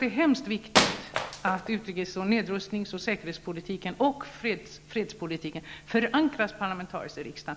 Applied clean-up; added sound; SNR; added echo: none; Wood; -1 dB; none.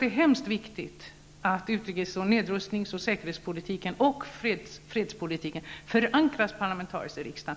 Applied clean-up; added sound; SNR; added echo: none; none; none; none.